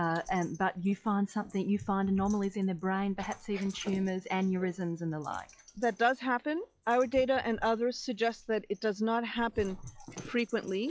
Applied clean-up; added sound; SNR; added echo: classical method log-MMSE.